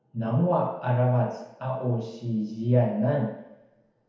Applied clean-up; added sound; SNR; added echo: none; none; none; reverberation time 1.0 s.